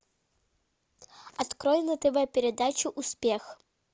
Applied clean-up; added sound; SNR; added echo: none; none; none; none.